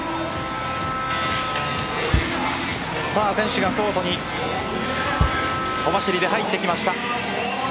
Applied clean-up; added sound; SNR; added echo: none; Bass drum + Wind instrument, woodwind instrument; 6 dB; none.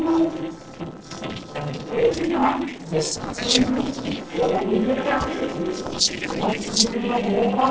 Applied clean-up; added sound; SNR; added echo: neural separator model SepFormer DNS4.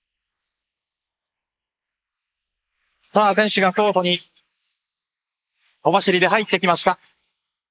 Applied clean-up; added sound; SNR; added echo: neural mask model Resemble Enhance denoiser.